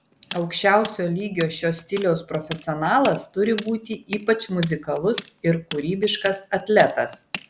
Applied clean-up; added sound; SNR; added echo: none; Tools; 16 dB; none.